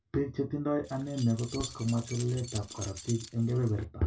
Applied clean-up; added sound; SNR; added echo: none; Keys jangling; 14 dB; reverberation time 0.2 s.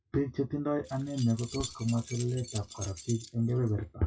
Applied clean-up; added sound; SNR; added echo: classical method WPE with log-MMSE.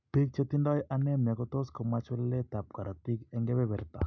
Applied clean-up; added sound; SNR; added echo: none; none; none; none.